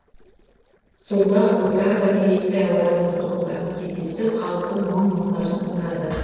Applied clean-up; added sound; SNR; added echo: neural separator model SepFormer DNS4.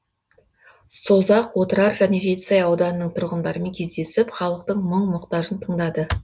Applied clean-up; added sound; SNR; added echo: none; none; none; none.